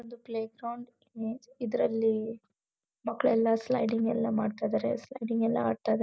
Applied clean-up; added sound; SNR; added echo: none; none; none; none.